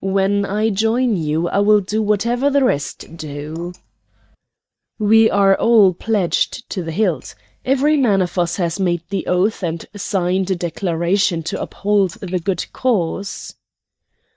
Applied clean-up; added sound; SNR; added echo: neural mask model DeepFilterNet 3.